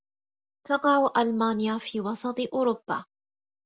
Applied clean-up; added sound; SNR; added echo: none; none; none; none.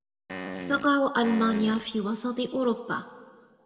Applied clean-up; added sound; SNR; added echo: none; Fart; 10 dB; reverberation time 1.4 s.